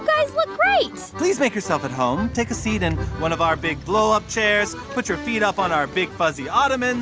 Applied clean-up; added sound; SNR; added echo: none; none; none; none.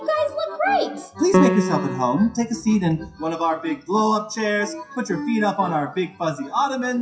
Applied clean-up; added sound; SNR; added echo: classical method WPE with log-MMSE.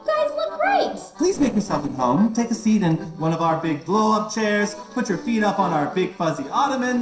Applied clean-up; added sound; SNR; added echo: neural separator model SepFormer DNS4.